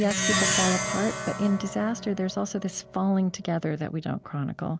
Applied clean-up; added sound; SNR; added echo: none; Plucked string instrument; 4 dB; none.